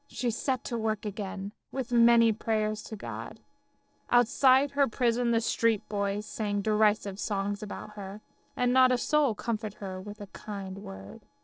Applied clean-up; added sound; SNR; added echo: neural separator model SepFormer DNS4.